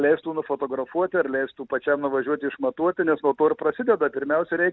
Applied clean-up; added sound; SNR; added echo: none; none; none; none.